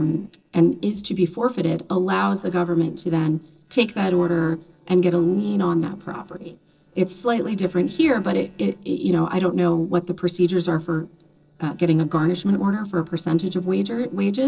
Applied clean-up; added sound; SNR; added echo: neural separator model SepFormer DNS4.